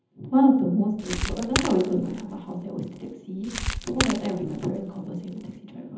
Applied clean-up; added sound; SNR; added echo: none; Crackle; 7 dB; reverberation time 0.8 s.